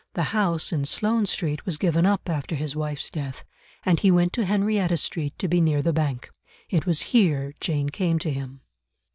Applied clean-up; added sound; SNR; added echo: none; none; none; none.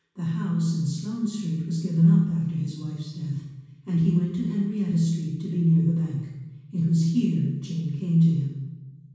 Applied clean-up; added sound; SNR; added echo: none; none; none; reverberation time 1.2 s.